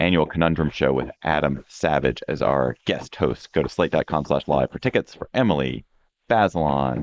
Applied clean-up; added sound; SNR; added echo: neural mask model Resemble Enhance denoiser.